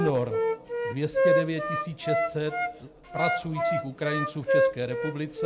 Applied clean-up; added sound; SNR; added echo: none; Wind instrument, woodwind instrument; -3 dB; none.